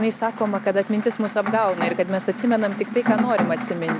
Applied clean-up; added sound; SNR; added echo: none; Rain; 6 dB; none.